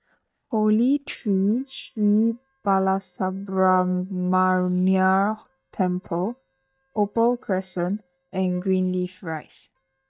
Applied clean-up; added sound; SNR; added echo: neural mask model DeepFilterNet 3.